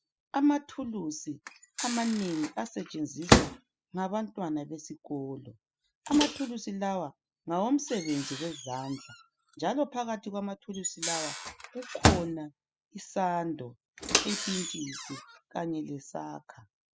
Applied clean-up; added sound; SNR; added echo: classical method spectral subtraction.